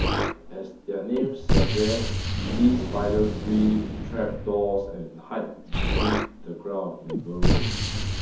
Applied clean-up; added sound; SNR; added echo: none; Explosion; -1 dB; reverberation time 0.5 s.